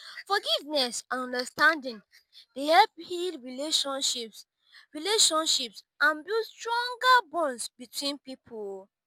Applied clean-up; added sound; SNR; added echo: none; none; none; none.